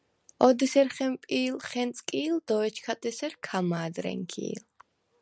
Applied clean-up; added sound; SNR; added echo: none; none; none; none.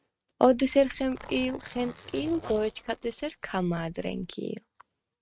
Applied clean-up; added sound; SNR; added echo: neural mask model RNNoise.